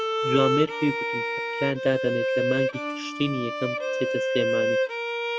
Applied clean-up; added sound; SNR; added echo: none; Bowed string instrument; -2 dB; none.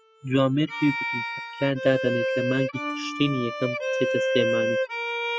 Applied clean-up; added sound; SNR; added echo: classical method spectral subtraction.